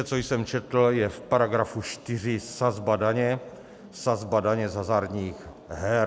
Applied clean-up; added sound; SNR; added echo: none; none; none; none.